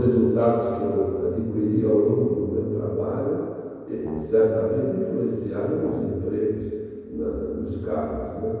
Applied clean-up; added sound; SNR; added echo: none; Brass instrument; 15 dB; reverberation time 2.2 s.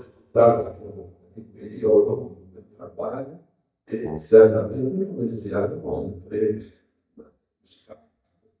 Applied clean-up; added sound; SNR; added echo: neural mask model DeepFilterNet 3.